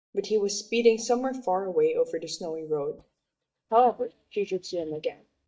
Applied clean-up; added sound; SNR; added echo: neural mask model DeepFilterNet 3.